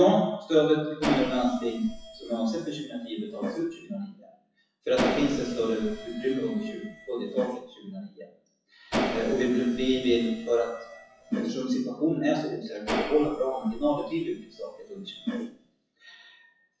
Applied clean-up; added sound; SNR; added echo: classical method WPE with log-MMSE.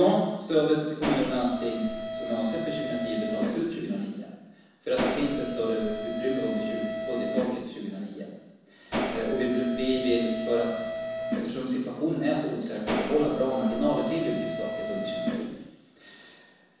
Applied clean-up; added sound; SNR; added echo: none; Mechanisms; 5 dB; reverberation time 1.1 s.